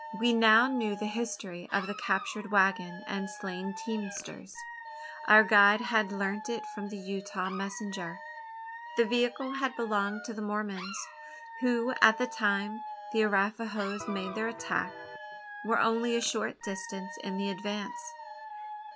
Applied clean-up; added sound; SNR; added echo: none; Alarm / Dog + Electric guitar; 12 dB; none.